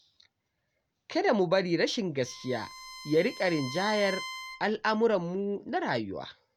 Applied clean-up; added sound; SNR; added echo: none; Bowed string instrument; 13 dB; none.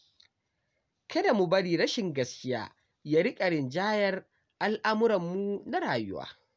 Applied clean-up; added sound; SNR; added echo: none; none; none; none.